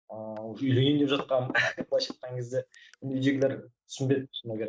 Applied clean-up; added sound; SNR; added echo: neural mask model RNNoise.